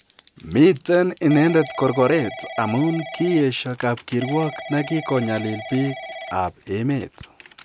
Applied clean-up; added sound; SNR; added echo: none; Telephone / Typing; 15 dB; none.